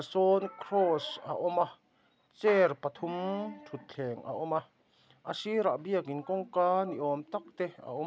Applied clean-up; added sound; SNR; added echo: none; none; none; none.